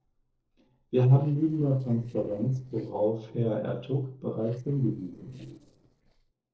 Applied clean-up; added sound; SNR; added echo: neural separator model SepFormer DNS4.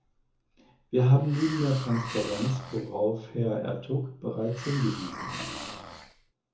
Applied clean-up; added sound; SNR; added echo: none; Hiss; 13 dB; reverberation time 0.6 s.